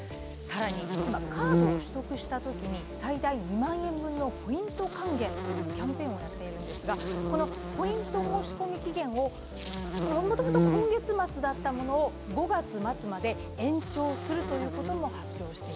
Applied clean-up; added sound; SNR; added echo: none; Buzz; 3 dB; none.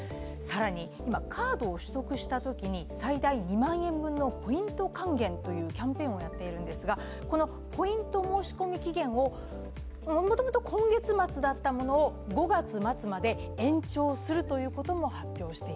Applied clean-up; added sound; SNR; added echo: none; none; none; none.